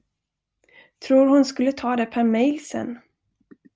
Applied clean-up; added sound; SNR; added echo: none; none; none; none.